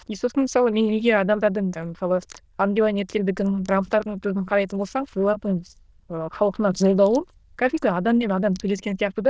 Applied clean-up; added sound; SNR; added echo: neural diffusion model UNIVERSE++.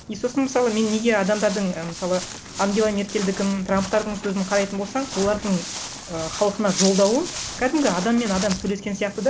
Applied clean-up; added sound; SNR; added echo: none; Walk, footsteps; 10 dB; none.